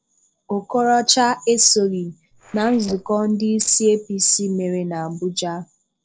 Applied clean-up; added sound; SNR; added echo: neural separator model SepFormer DNS4.